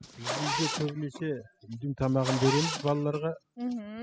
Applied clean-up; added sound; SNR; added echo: classical method spectral subtraction.